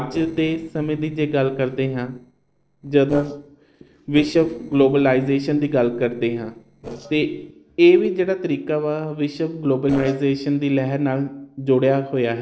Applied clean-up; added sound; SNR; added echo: neural separator model SepFormer DNS4.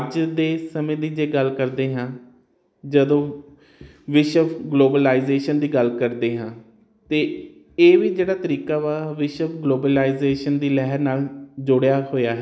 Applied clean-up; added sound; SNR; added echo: none; none; none; none.